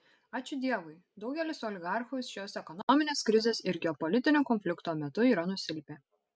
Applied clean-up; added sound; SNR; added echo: none; none; none; none.